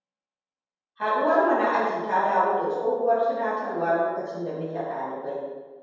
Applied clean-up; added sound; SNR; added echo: none; none; none; reverberation time 1.2 s.